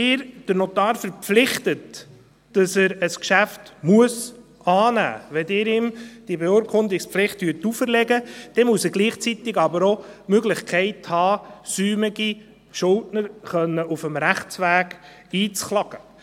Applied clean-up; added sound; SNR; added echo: none; none; none; none.